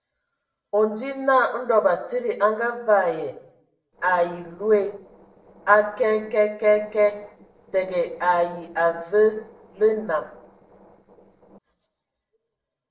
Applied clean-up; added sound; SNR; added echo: neural separator model SepFormer DNS4.